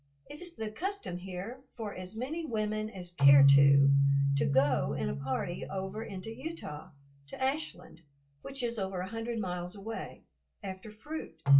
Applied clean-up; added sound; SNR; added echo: none; Keyboard (musical); -4 dB; reverberation time 0.2 s.